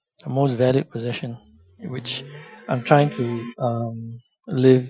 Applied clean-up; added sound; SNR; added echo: classical method Wiener filter.